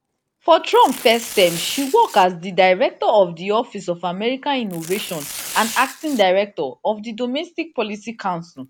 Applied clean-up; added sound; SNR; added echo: none; Tearing; 16 dB; none.